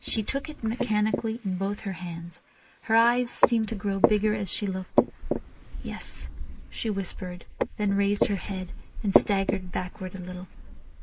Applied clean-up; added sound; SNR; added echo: neural mask model Resemble Enhance denoiser.